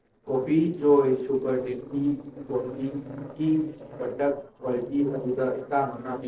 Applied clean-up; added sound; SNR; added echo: neural separator model SepFormer DNS4.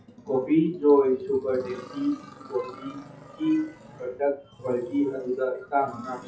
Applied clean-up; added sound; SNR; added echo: classical method WPE with log-MMSE.